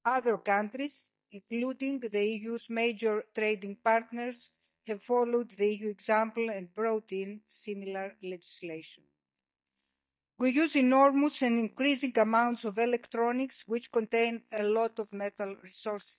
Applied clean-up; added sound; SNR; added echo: neural mask model DeepFilterNet 3.